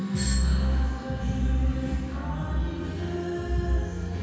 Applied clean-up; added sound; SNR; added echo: none; Doorbell; 16 dB; reverberation time 2.0 s.